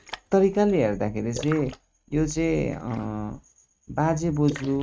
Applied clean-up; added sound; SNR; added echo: neural mask model RNNoise.